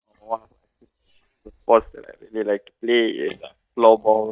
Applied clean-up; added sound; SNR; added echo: neural mask model DeepFilterNet 3.